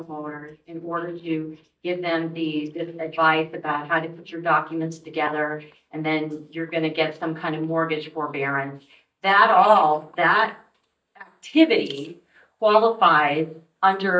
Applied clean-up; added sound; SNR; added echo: neural mask model DeepFilterNet 3.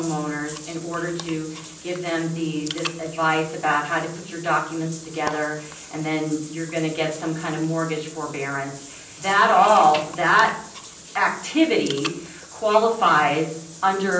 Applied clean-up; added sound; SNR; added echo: none; Bathtub (filling or washing) / Water; 16 dB; reverberation time 0.6 s.